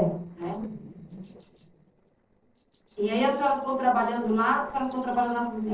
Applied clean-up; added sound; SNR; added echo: neural separator model SepFormer DNS4.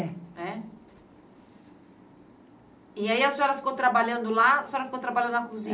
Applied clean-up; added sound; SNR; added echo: none; none; none; none.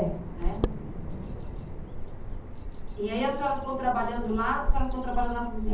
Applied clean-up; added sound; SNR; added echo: none; Bird vocalization, bird call, bird song; -2 dB; reverberation time 0.5 s.